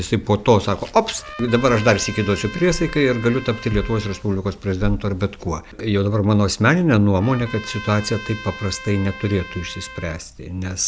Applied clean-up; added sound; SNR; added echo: none; Trumpet; 16 dB; none.